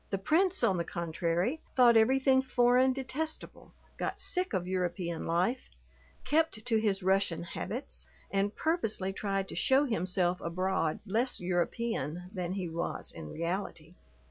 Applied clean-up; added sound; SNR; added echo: none; none; none; none.